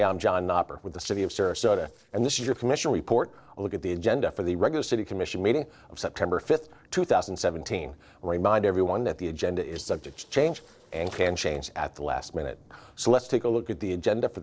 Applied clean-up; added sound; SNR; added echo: neural separator model SepFormer DNS4.